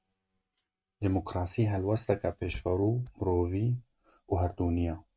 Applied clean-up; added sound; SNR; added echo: neural mask model RNNoise.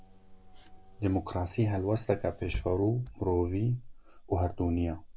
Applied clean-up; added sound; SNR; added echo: none; Engine / Car; 14 dB; none.